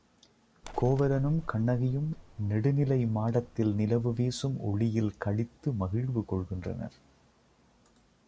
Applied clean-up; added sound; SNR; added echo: none; Bird; 16 dB; none.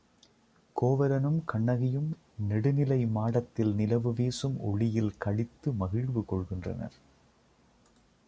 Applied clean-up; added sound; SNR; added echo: none; none; none; none.